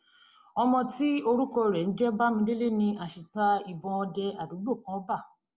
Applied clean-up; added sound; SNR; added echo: none; none; none; none.